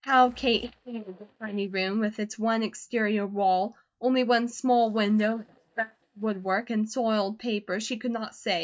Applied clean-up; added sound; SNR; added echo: neural mask model DeepFilterNet 3.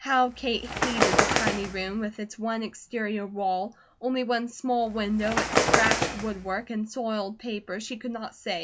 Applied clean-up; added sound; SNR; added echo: none; Bird; -1 dB; none.